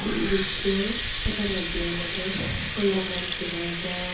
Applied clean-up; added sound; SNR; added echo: none; Water tap, faucet; 0 dB; reverberation time 0.6 s.